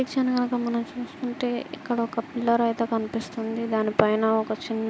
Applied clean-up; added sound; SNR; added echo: none; none; none; none.